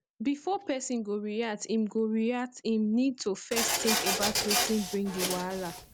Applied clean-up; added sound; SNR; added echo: none; Printer; 0 dB; none.